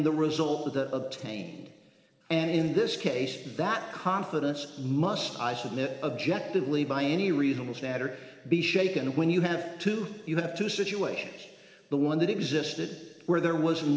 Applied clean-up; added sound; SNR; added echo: none; none; none; reverberation time 3.0 s.